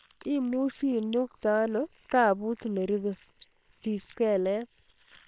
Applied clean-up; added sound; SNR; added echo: neural separator model SepFormer WHAM!.